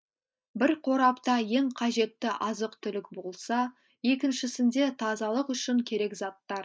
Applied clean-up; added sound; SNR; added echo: neural mask model Resemble Enhance denoiser.